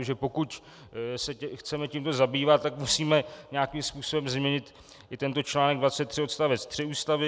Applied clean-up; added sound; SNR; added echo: none; none; none; none.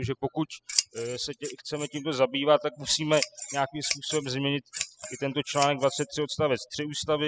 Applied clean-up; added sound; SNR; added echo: classical method spectral subtraction.